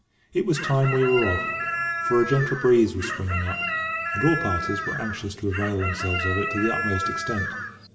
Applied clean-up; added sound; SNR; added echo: none; Chicken, rooster; 4 dB; reverberation time 1.9 s.